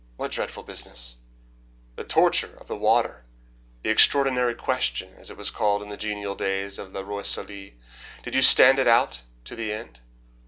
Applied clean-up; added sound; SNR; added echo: none; none; none; none.